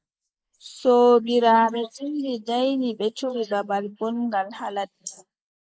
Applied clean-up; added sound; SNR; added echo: neural mask model Resemble Enhance denoiser.